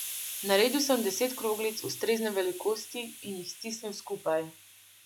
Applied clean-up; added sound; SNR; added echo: none; Hiss; 11 dB; none.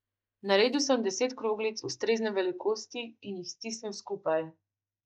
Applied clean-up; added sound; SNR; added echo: neural mask model DeepFilterNet 3.